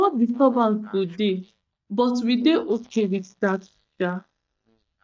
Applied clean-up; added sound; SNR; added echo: neural mask model DeepFilterNet 3.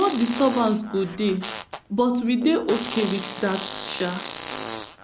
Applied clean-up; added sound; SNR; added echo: none; Fart; 7 dB; none.